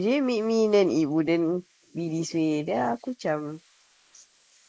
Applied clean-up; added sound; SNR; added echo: neural mask model Resemble Enhance denoiser.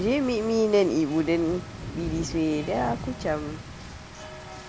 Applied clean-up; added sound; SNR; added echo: none; Rain; 11 dB; none.